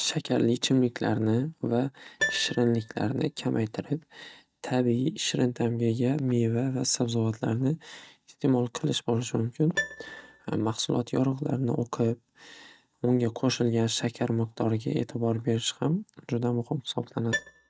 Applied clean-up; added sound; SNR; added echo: neural mask model RNNoise.